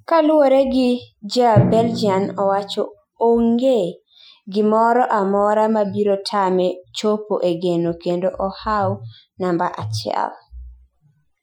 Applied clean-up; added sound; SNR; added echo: classical method Wiener filter.